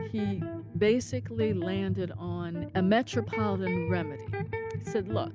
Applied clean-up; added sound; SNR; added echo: none; Electric guitar; 10 dB; none.